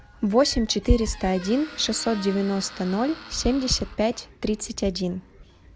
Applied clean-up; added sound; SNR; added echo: none; Squeak; 19 dB; none.